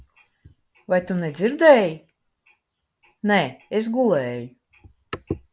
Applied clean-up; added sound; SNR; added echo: none; none; none; none.